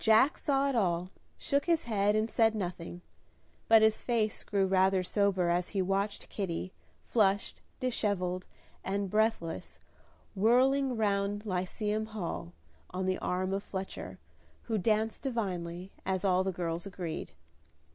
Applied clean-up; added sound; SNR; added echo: none; none; none; none.